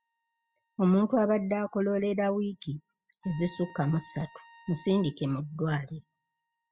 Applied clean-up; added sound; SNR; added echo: classical method spectral subtraction.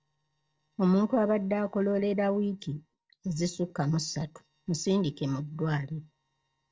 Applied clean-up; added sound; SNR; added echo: neural separator model SepFormer DNS4.